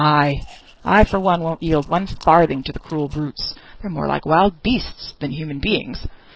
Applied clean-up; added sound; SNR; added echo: neural separator model SepFormer DNS4.